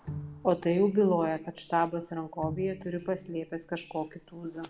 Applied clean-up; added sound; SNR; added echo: none; Bowed string instrument; 15 dB; none.